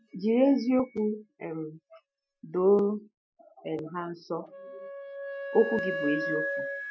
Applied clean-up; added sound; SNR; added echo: classical method Wiener filter.